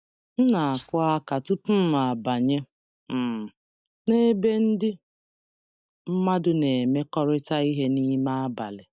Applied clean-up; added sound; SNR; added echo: neural mask model DeepFilterNet 3.